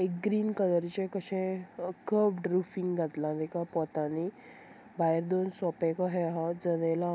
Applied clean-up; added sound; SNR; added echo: none; none; none; none.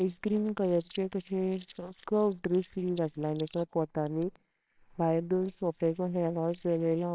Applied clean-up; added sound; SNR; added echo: neural separator model SepFormer WHAMR!.